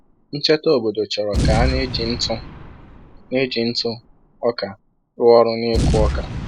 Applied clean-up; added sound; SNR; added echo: none; Boom; 4 dB; none.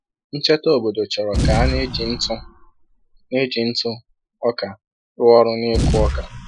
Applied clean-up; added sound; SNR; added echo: classical method Wiener filter.